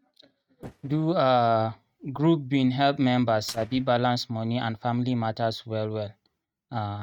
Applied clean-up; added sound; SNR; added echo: neural mask model RNNoise.